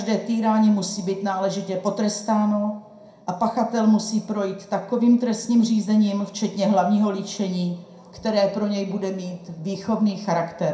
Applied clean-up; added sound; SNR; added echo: none; none; none; reverberation time 0.5 s.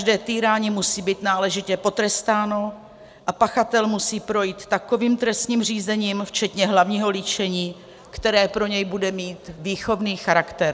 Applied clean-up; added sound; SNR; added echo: none; none; none; none.